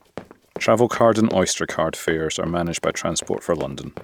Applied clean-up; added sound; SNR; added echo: none; Run; 16 dB; none.